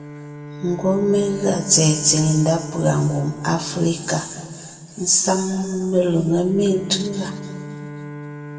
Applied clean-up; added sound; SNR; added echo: none; Bowed string instrument; 14 dB; reverberation time 2.1 s.